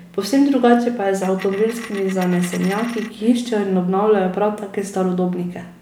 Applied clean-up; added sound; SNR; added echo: none; Coin (dropping); 17 dB; none.